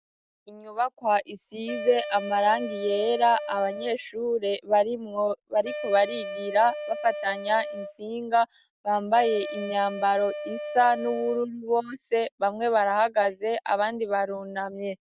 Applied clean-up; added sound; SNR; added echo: none; Wind instrument, woodwind instrument; 9 dB; none.